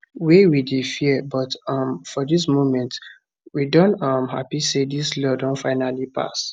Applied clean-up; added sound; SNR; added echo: none; none; none; none.